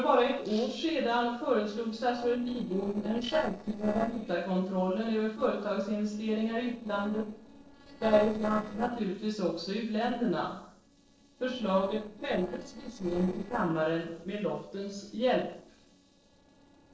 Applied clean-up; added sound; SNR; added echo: neural separator model SepFormer DNS4.